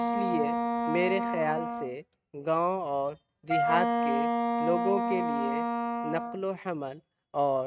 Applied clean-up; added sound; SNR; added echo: neural mask model RNNoise.